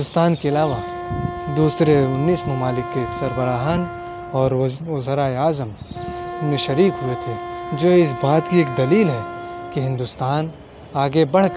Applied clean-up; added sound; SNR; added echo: none; Wind instrument, woodwind instrument; 11 dB; none.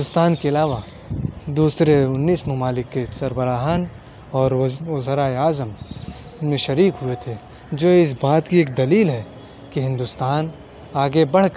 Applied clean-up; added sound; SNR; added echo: none; none; none; none.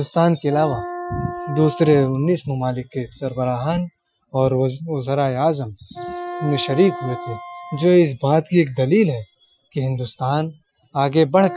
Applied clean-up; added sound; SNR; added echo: classical method Wiener filter.